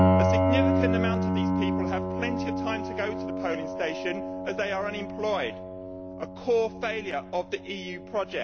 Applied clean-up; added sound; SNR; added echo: none; Piano; -4 dB; none.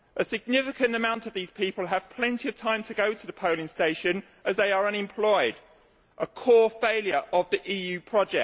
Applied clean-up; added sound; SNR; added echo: none; none; none; none.